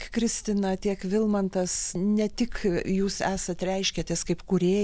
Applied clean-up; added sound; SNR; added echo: none; none; none; none.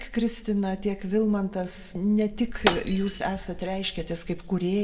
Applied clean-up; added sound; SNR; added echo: none; Shatter; 5 dB; reverberation time 1.3 s.